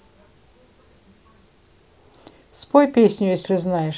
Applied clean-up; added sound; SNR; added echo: none; none; none; none.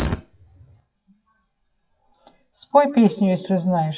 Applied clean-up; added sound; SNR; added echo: classical method WPE with log-MMSE.